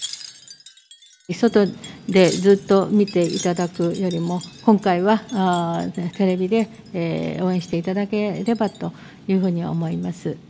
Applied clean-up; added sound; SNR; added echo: none; Wind chime; 20 dB; none.